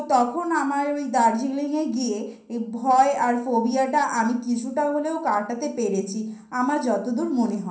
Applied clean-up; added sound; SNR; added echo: none; none; none; reverberation time 0.6 s.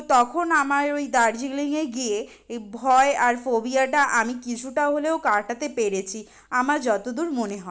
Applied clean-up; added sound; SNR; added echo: none; none; none; none.